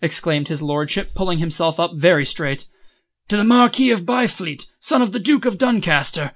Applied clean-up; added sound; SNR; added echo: none; none; none; none.